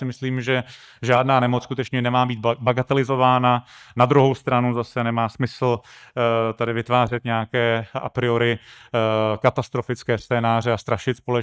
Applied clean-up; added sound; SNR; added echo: neural mask model DeepFilterNet 3.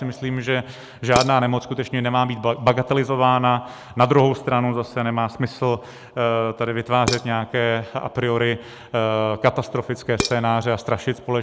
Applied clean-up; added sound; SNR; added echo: none; Dishes, pots, and pans; 9 dB; none.